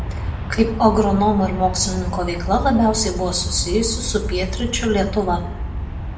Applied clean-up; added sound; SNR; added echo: none; Aircraft; 6 dB; reverberation time 0.6 s.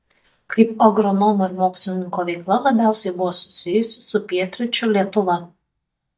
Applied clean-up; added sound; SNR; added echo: neural mask model DeepFilterNet 3.